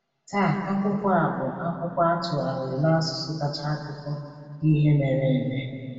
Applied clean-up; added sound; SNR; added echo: none; none; none; reverberation time 2.1 s.